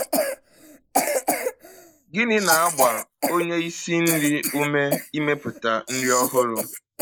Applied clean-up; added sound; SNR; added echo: neural mask model Resemble Enhance denoiser.